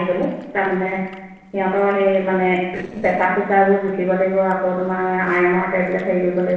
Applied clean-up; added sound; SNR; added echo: neural separator model SepFormer DNS4.